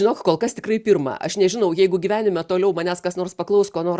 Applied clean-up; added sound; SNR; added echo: none; none; none; none.